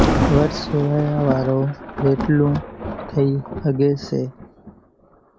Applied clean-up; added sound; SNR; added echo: none; Thunder; 4 dB; none.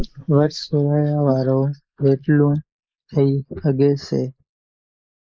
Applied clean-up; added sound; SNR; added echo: neural mask model Resemble Enhance denoiser.